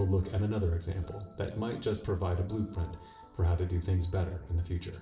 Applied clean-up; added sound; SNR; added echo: none; none; none; reverberation time 0.7 s.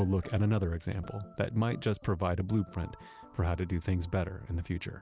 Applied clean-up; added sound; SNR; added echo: none; none; none; none.